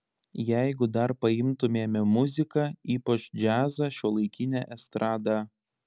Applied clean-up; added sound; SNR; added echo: none; none; none; none.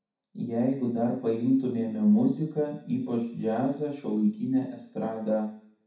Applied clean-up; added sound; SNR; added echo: none; none; none; reverberation time 0.6 s.